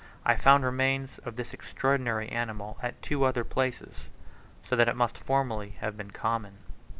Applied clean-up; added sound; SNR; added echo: none; none; none; none.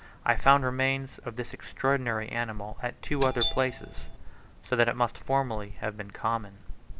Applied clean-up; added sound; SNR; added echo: none; Doorbell; 6 dB; none.